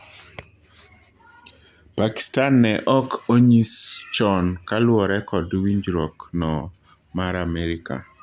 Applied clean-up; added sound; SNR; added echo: none; none; none; none.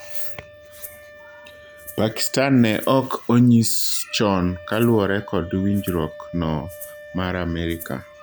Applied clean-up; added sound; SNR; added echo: none; Wind instrument, woodwind instrument + Rattle (instrument); 18 dB; none.